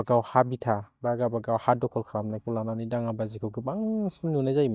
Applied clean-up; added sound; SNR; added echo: neural mask model DeepFilterNet 3.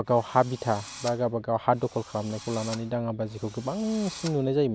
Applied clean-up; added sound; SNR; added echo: none; Drill; 18 dB; none.